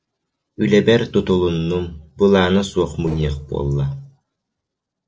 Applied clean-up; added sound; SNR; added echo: neural separator model SepFormer DNS4.